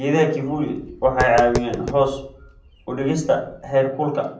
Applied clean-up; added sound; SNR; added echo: none; Tap; 11 dB; reverberation time 0.6 s.